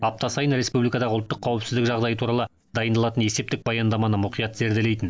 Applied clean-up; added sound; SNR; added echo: none; none; none; none.